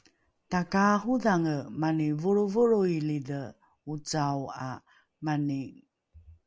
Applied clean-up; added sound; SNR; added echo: none; none; none; none.